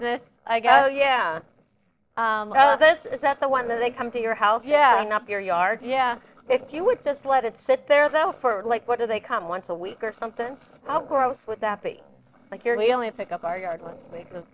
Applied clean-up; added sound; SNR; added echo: neural separator model SepFormer DNS4.